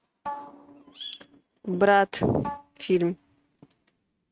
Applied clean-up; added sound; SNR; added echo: neural mask model RNNoise.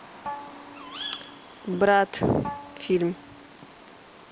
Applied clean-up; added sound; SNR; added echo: none; Bird vocalization, bird call, bird song + Bowed string instrument; 12 dB; none.